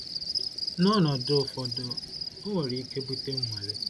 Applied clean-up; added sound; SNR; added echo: none; Cricket; 4 dB; none.